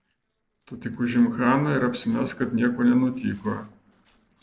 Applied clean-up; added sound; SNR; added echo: neural separator model SepFormer DNS4.